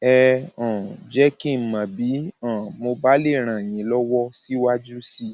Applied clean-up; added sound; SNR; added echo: none; none; none; none.